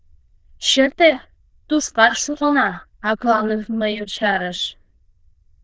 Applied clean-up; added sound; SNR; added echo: neural diffusion model UNIVERSE++.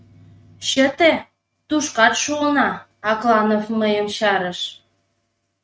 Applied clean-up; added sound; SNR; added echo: neural mask model RNNoise.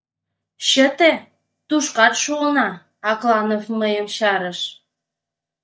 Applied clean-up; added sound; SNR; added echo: neural mask model DeepFilterNet 3.